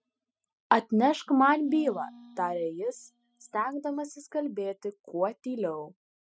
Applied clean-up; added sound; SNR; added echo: classical method spectral subtraction.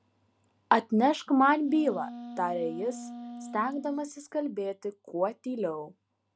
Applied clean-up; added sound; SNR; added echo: none; Wind instrument, woodwind instrument; 13 dB; none.